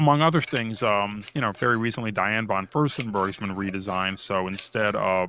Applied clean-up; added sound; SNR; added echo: neural mask model RNNoise.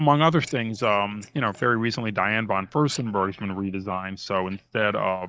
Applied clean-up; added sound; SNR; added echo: neural mask model DeepFilterNet 3.